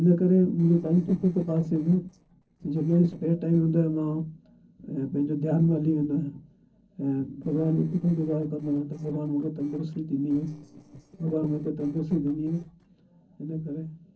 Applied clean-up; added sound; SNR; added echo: neural separator model SepFormer DNS4.